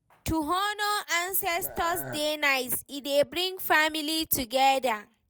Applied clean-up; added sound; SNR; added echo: none; Burping, eructation; 14 dB; none.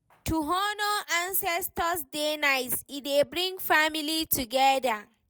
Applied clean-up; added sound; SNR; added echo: none; none; none; none.